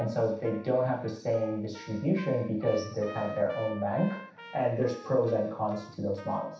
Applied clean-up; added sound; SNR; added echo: none; Trumpet; 19 dB; reverberation time 0.7 s.